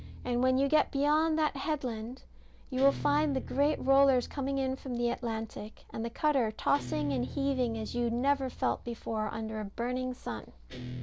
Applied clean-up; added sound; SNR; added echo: none; Guitar; 14 dB; none.